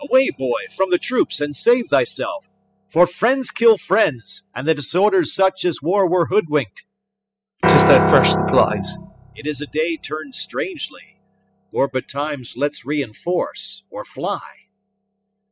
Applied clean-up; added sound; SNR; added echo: classical method spectral subtraction.